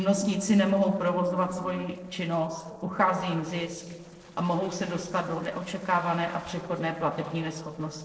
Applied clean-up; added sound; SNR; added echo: neural separator model SepFormer DNS4.